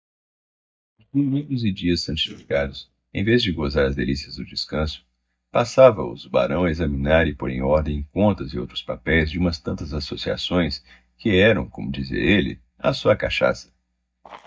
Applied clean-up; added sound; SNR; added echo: neural mask model DeepFilterNet 3.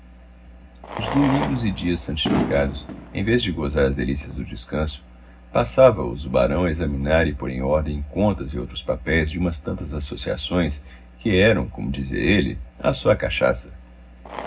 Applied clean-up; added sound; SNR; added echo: none; Fireworks; 13 dB; reverberation time 0.4 s.